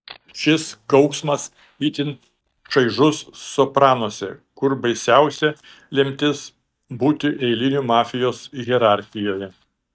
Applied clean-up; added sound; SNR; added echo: neural mask model DeepFilterNet 3.